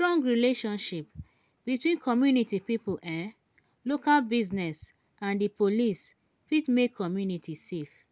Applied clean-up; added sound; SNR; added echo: none; none; none; none.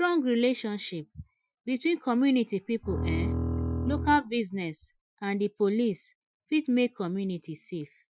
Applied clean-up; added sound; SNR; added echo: classical method Wiener filter.